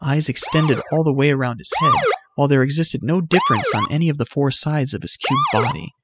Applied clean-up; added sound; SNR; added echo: classical method spectral subtraction.